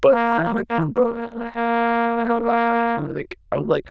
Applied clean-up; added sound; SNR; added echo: neural diffusion model UNIVERSE++.